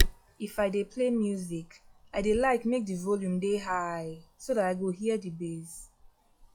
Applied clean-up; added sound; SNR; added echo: classical method log-MMSE.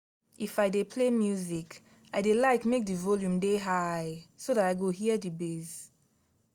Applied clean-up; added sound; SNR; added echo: none; none; none; none.